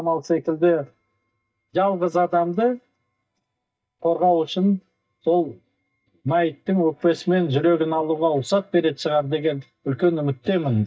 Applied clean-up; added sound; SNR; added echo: neural mask model DeepFilterNet 3.